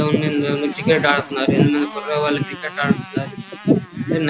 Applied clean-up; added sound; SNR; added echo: none; Motorcycle; 17 dB; none.